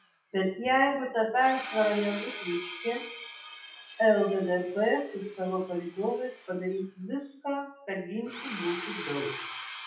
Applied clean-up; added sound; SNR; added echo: classical method WPE with log-MMSE.